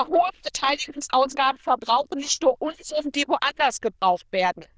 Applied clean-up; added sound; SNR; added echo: neural diffusion model UNIVERSE++.